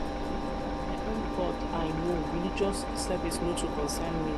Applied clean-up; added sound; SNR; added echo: none; Engine; -2 dB; none.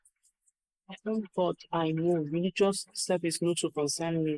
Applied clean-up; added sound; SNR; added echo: neural mask model Resemble Enhance denoiser.